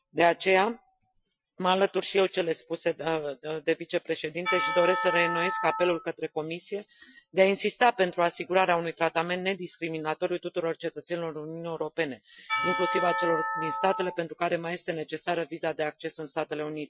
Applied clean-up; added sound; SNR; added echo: classical method Wiener filter.